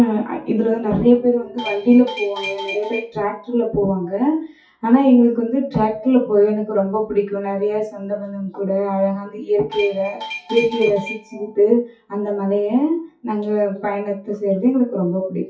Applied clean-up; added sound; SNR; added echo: classical method WPE with log-MMSE.